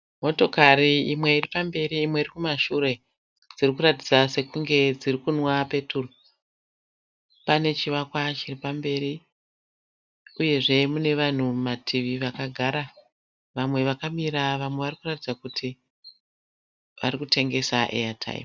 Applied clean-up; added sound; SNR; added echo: none; none; none; none.